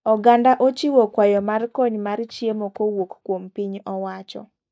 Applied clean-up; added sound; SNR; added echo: neural mask model DeepFilterNet 3.